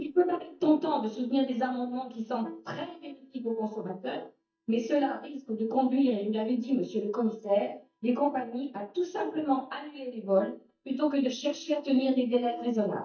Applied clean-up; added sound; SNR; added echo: neural mask model DeepFilterNet 3.